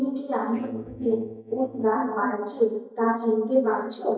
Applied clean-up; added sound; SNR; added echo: neural mask model DeepFilterNet 3.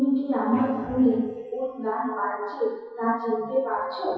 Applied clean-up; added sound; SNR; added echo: classical method WPE with log-MMSE.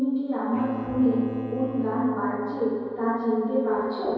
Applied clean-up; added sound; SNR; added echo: none; Bowed string instrument; 14 dB; reverberation time 2.2 s.